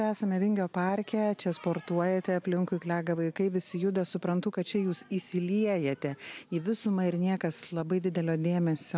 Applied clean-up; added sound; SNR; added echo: none; none; none; none.